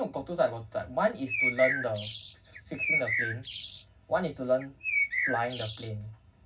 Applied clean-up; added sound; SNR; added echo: none; Bird; 0 dB; reverberation time 0.4 s.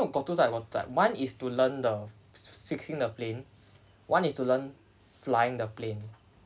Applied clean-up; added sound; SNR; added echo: none; none; none; none.